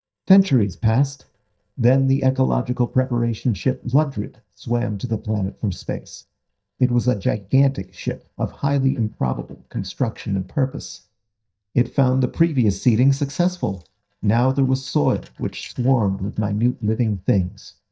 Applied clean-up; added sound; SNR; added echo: neural mask model DeepFilterNet 3.